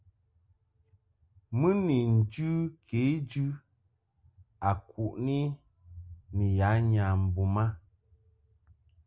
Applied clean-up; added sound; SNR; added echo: none; none; none; none.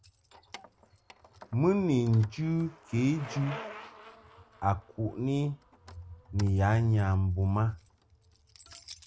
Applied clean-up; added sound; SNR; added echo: none; Bicycle + Keys jangling; 20 dB; none.